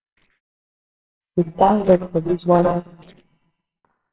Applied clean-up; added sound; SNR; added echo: neural separator model SepFormer WHAMR!.